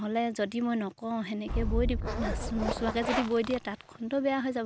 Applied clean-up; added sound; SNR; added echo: none; Boom + Zipper (clothing); 2 dB; none.